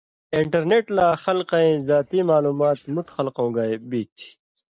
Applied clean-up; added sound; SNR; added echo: neural mask model DeepFilterNet 3.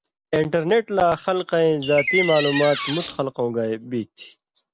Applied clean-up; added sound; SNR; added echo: none; Door; 5 dB; none.